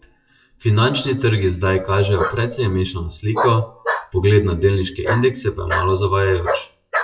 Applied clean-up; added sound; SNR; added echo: classical method WPE with log-MMSE.